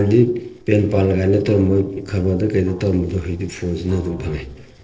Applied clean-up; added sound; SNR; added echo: neural separator model SepFormer DNS4.